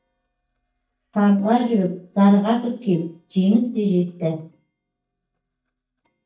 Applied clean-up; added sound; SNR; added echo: neural mask model DeepFilterNet 3.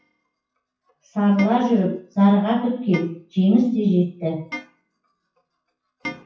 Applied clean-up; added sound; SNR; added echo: classical method WPE with log-MMSE.